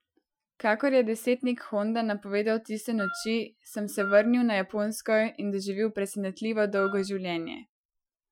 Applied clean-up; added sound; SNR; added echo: classical method Wiener filter.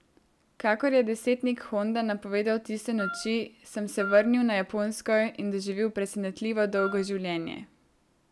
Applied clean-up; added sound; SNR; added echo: none; Wind instrument, woodwind instrument; 10 dB; none.